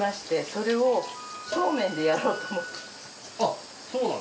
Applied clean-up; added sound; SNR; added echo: none; Wind instrument, woodwind instrument; 12 dB; none.